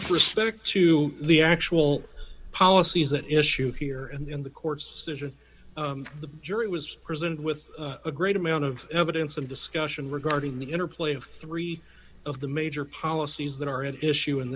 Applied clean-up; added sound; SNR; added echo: none; Hammer; 14 dB; none.